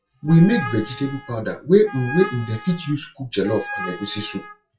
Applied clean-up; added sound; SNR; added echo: classical method WPE with log-MMSE.